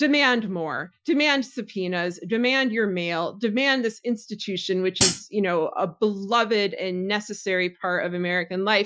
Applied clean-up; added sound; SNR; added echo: classical method Wiener filter.